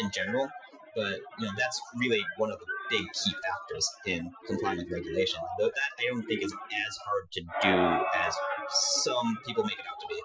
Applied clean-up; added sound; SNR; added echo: classical method Wiener filter.